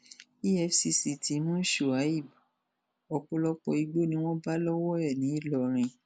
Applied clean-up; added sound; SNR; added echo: none; none; none; none.